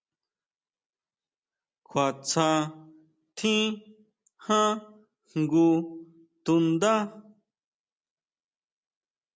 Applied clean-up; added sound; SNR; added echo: none; none; none; none.